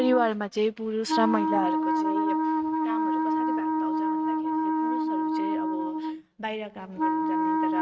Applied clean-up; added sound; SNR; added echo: neural mask model RNNoise.